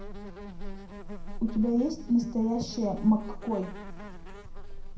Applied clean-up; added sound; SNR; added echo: none; Insect; 8 dB; reverberation time 0.5 s.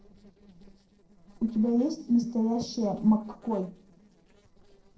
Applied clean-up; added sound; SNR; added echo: neural separator model SepFormer DNS4.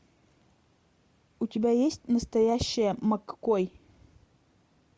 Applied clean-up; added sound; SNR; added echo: none; none; none; none.